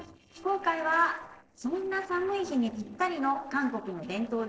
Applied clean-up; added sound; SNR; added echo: neural separator model SepFormer DNS4.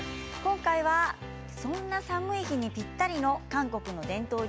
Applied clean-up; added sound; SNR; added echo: none; none; none; none.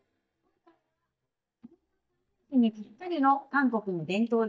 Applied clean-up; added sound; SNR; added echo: neural mask model DeepFilterNet 3.